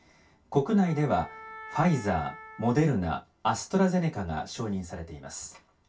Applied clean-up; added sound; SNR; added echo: none; Wind instrument, woodwind instrument; 17 dB; reverberation time 0.1 s.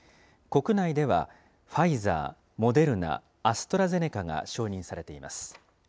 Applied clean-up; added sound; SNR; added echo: none; none; none; none.